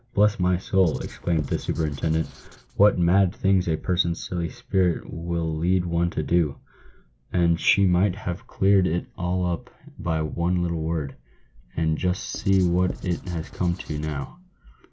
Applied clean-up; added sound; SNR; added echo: none; Writing; 18 dB; none.